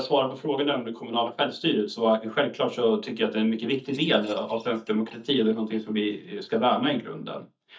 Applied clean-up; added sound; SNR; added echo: neural mask model DeepFilterNet 3.